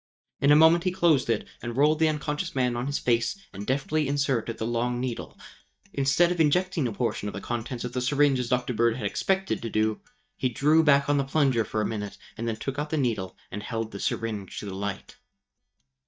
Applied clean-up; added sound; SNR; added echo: neural mask model DeepFilterNet 3.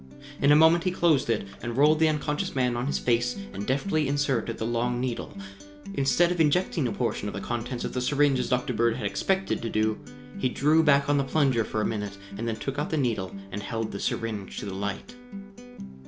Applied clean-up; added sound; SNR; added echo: none; Acoustic guitar; 13 dB; none.